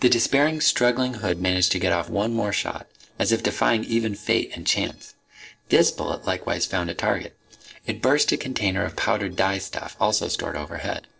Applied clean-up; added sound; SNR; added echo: neural separator model SepFormer DNS4.